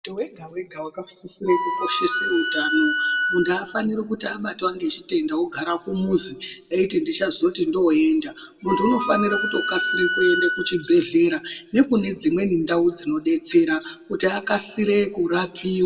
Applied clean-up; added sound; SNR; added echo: none; Wind instrument, woodwind instrument; 2 dB; reverberation time 0.4 s.